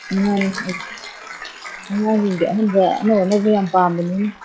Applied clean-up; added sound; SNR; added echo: classical method log-MMSE.